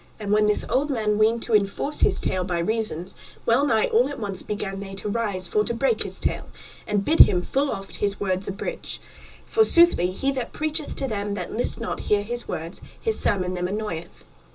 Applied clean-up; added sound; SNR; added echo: none; none; none; reverberation time 0.2 s.